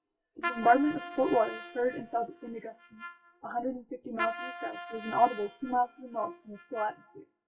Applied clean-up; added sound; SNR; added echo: classical method WPE with log-MMSE.